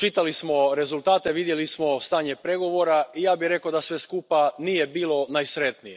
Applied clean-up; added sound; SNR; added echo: none; none; none; none.